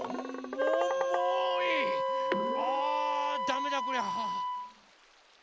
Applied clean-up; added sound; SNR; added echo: none; Wind instrument, woodwind instrument + Wind instrument, woodwind instrument; -3 dB; none.